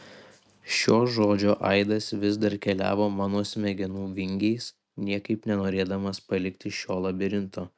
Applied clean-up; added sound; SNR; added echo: none; none; none; none.